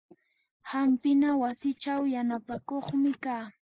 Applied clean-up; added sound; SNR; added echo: neural mask model Resemble Enhance denoiser.